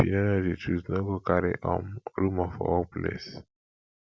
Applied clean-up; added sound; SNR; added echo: none; none; none; none.